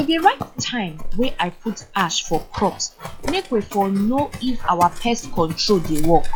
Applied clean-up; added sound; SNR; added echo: classical method log-MMSE.